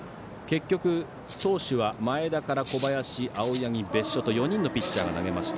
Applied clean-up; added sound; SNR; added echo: none; Rattle (instrument); 12 dB; none.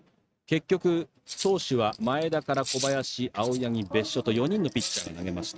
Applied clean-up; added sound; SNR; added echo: neural mask model RNNoise.